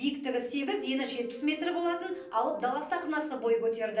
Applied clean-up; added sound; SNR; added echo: neural separator model SepFormer DNS4.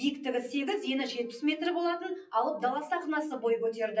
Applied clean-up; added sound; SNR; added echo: classical method WPE with log-MMSE.